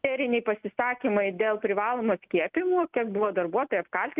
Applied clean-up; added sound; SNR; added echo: none; none; none; none.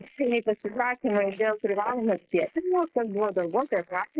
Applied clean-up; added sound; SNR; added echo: neural mask model Resemble Enhance denoiser.